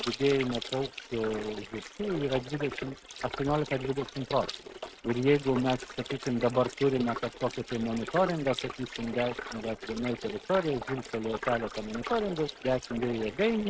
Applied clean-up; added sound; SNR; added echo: neural mask model RNNoise.